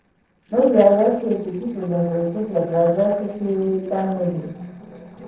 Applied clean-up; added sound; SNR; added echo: neural separator model SepFormer DNS4.